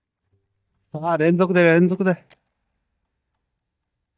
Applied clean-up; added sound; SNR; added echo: neural mask model DeepFilterNet 3.